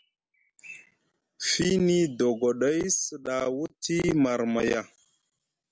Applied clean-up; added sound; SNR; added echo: none; none; none; none.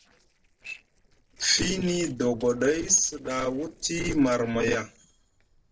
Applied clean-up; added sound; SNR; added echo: neural separator model SepFormer DNS4.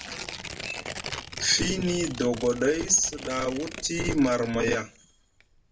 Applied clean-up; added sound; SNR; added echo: none; Tearing; 12 dB; reverberation time 0.2 s.